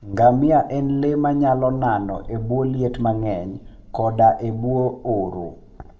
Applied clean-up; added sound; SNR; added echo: none; Gull, seagull; 20 dB; reverberation time 0.5 s.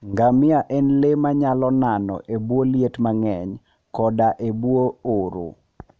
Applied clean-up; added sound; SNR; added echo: none; none; none; none.